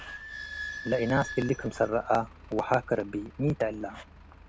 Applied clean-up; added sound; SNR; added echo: none; Squeak / Idling; 13 dB; none.